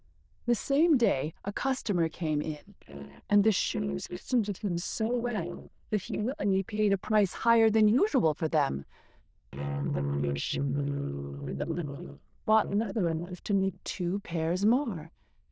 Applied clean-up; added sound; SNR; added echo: neural diffusion model UNIVERSE++.